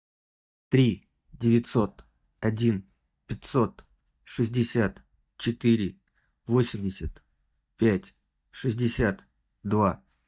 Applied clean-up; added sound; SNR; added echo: neural mask model DeepFilterNet 3.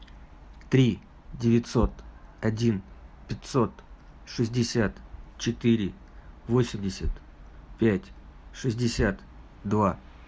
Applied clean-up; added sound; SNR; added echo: none; none; none; none.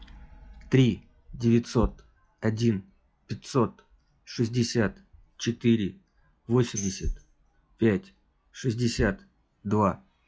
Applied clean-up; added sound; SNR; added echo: classical method log-MMSE.